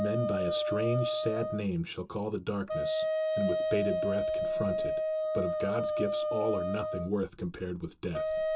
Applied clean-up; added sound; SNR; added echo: none; Wind instrument, woodwind instrument; -2 dB; reverberation time 0.2 s.